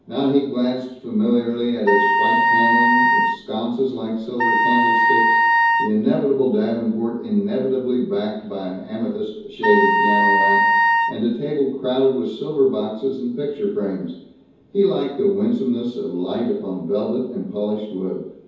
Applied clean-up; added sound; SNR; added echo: none; Wind instrument, woodwind instrument; -4 dB; reverberation time 0.9 s.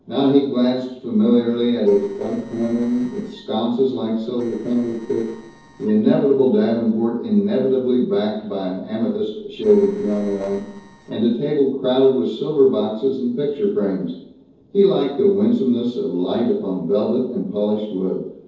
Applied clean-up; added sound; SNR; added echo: neural separator model SepFormer DNS4.